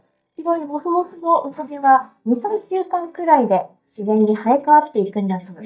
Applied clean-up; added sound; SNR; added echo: neural mask model DeepFilterNet 3.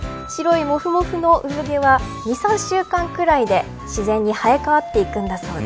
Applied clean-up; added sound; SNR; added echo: none; none; none; none.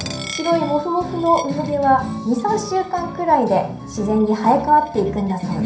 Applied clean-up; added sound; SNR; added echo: none; Coin (dropping); 20 dB; reverberation time 0.6 s.